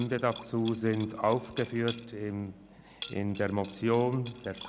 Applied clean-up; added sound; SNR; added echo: none; Liquid; 15 dB; none.